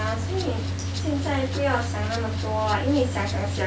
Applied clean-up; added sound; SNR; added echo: none; Rattle (instrument); 19 dB; none.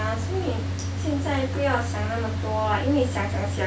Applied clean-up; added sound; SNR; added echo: none; none; none; none.